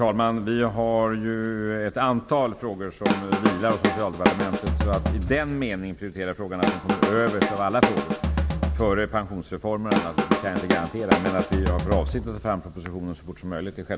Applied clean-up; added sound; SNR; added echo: none; Drum kit; -1 dB; none.